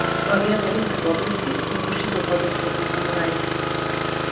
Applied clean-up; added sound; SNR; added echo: none; Engine starting; -2 dB; reverberation time 1.9 s.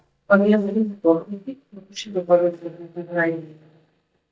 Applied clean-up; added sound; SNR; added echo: neural mask model DeepFilterNet 3.